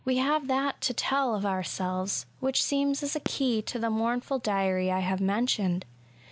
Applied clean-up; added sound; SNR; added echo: none; Fireworks; 14 dB; none.